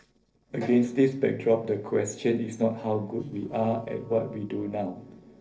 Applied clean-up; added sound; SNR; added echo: neural separator model SepFormer DNS4.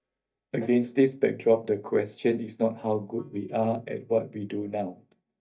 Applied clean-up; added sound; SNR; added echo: neural mask model DeepFilterNet 3.